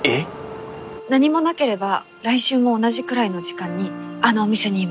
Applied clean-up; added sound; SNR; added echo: none; none; none; none.